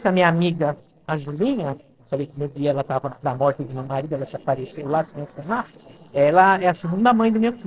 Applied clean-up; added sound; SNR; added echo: neural separator model SepFormer DNS4.